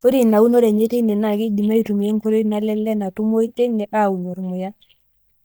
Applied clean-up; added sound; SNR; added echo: neural mask model DeepFilterNet 3.